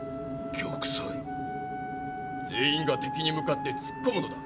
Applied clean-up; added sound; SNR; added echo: none; Wind instrument, woodwind instrument; 5 dB; none.